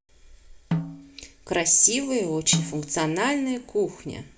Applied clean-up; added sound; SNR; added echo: none; Snare drum; 8 dB; reverberation time 0.7 s.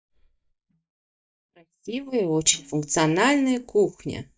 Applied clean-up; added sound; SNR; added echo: neural mask model DeepFilterNet 3.